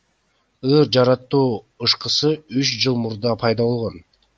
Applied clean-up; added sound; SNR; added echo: none; none; none; none.